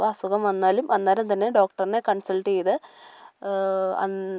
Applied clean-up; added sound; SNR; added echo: none; none; none; none.